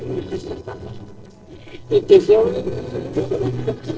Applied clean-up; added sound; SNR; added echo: neural separator model SepFormer DNS4.